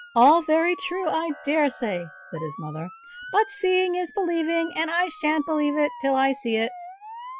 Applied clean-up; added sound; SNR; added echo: classical method Wiener filter.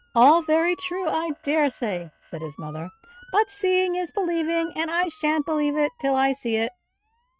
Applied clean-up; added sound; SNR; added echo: neural mask model RNNoise.